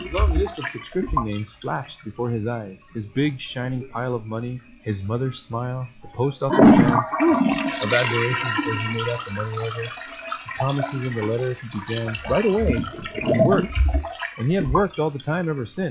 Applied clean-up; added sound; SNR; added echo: classical method log-MMSE.